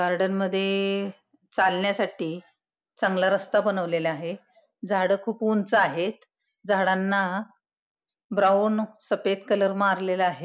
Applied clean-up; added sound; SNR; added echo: none; none; none; none.